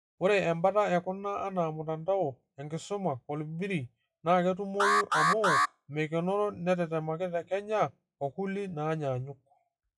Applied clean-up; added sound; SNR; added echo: classical method log-MMSE.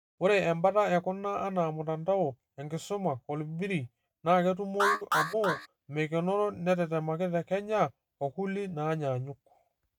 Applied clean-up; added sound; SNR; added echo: neural mask model RNNoise.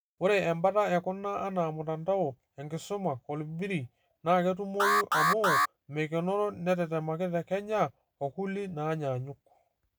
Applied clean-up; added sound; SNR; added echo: none; Alarm; -2 dB; none.